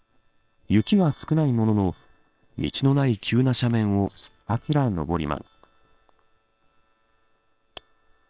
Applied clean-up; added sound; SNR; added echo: neural separator model SepFormer WHAM!.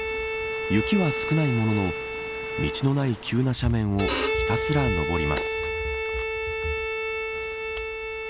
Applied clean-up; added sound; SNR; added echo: none; Bowed string instrument; 2 dB; none.